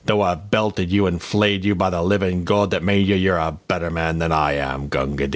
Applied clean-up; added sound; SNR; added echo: none; none; none; none.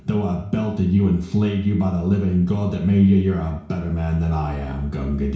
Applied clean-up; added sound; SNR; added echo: none; none; none; reverberation time 0.6 s.